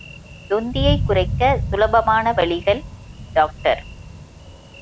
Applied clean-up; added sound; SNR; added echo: none; Thunder; 6 dB; none.